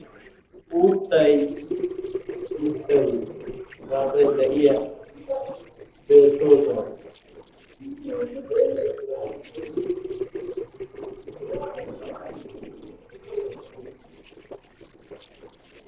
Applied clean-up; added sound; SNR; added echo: neural separator model SepFormer DNS4.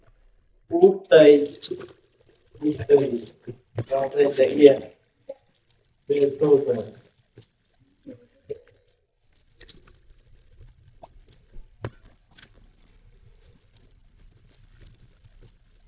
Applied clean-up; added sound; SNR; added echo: neural mask model DeepFilterNet 3.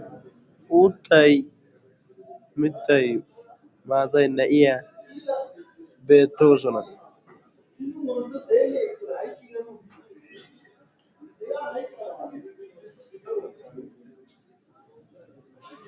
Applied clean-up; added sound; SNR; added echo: none; none; none; none.